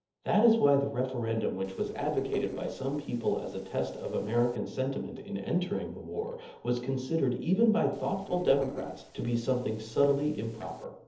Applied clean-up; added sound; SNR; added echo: neural separator model SepFormer DNS4.